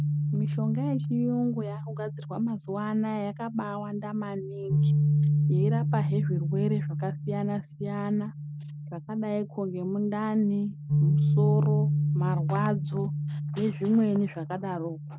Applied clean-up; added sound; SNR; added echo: neural mask model RNNoise.